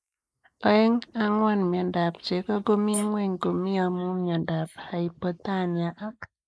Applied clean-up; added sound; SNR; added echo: neural mask model Resemble Enhance denoiser.